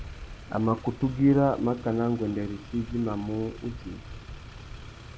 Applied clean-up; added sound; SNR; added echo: none; Motor vehicle (road); 14 dB; none.